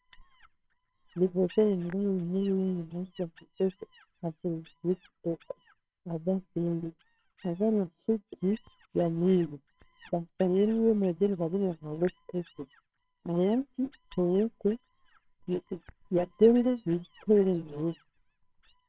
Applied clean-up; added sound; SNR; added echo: neural separator model SepFormer WHAMR!.